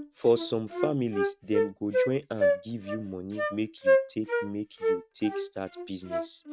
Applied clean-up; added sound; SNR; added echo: neural mask model RNNoise.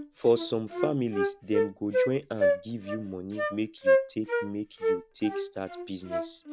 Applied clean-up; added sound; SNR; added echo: none; Wind instrument, woodwind instrument; -2 dB; none.